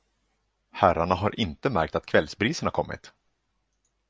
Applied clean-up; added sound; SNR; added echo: none; none; none; none.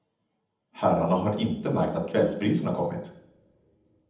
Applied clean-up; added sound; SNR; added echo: none; none; none; reverberation time 0.8 s.